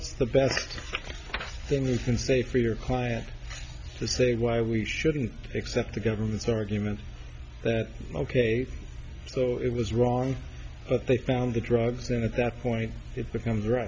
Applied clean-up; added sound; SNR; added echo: none; none; none; none.